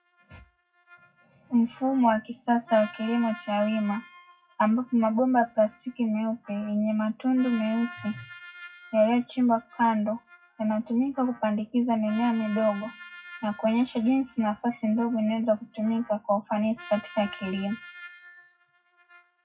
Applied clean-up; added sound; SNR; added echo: classical method WPE with log-MMSE.